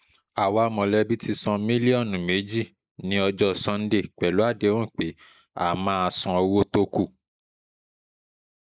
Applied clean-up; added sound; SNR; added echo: neural mask model Resemble Enhance denoiser.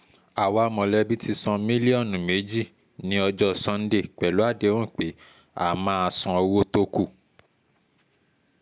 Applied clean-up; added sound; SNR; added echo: none; none; none; none.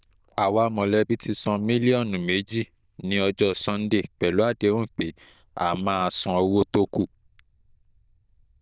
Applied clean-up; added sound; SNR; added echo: neural diffusion model UNIVERSE++.